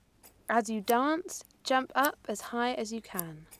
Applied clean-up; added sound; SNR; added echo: none; Scissors; 16 dB; none.